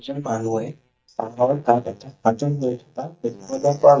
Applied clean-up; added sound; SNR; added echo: neural mask model DeepFilterNet 3.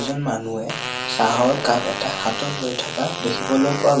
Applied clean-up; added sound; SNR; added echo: none; Fart; 7 dB; reverberation time 0.3 s.